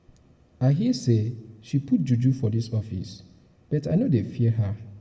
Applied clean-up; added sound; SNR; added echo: none; none; none; reverberation time 0.8 s.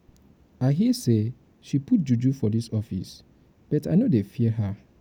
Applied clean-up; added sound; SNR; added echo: none; none; none; none.